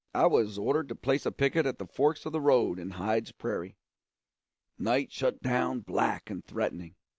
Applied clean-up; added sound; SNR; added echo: none; none; none; none.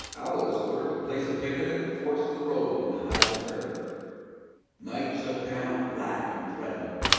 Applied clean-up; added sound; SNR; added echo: none; Mechanisms / Bicycle; 5 dB; reverberation time 2.1 s.